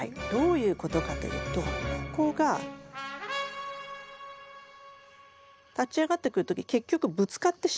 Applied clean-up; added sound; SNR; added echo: none; none; none; none.